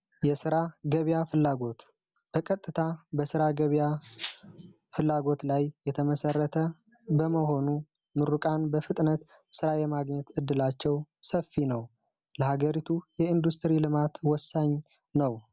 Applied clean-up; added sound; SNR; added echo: none; none; none; none.